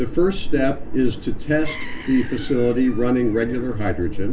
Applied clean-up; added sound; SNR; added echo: none; Gull, seagull / Fowl; 2 dB; reverberation time 0.2 s.